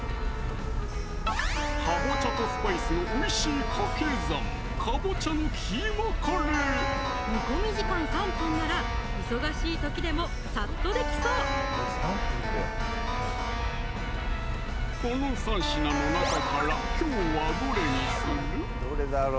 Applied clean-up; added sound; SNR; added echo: none; Keyboard (musical); -2 dB; none.